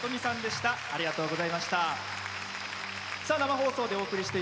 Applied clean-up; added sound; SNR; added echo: none; Guitar; 14 dB; none.